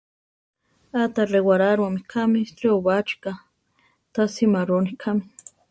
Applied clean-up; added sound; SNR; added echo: none; none; none; none.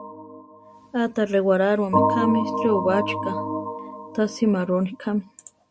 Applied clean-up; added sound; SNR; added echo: none; Organ; 4 dB; none.